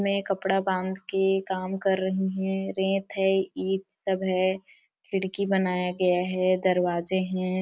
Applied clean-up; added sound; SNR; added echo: none; none; none; none.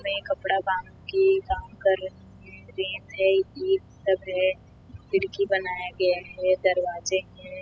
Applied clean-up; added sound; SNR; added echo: classical method spectral subtraction.